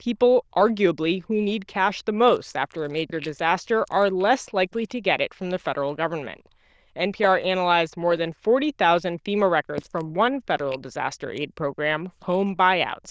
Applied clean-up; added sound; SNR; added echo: neural diffusion model UNIVERSE++.